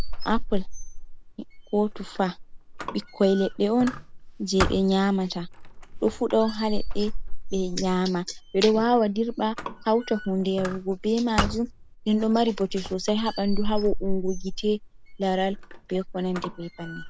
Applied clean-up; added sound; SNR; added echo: none; Squeak; 4 dB; none.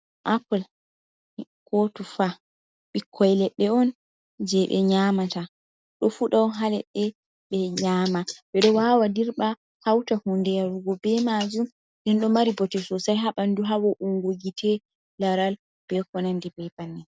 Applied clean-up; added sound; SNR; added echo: none; none; none; none.